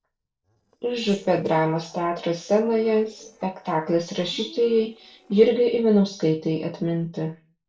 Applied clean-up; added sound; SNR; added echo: neural separator model SepFormer DNS4.